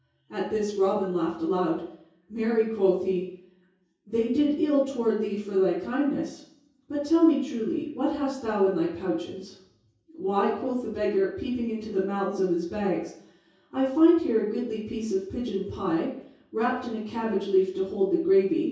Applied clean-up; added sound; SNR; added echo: none; none; none; reverberation time 0.6 s.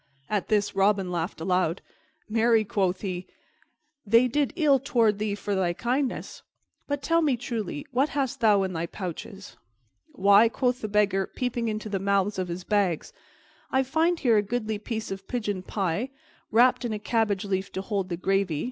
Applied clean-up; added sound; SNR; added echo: none; none; none; none.